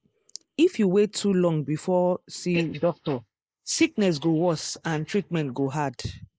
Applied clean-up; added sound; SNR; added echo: neural mask model Resemble Enhance denoiser.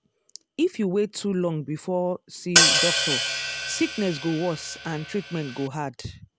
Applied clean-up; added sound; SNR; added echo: none; Hi-hat; -3 dB; none.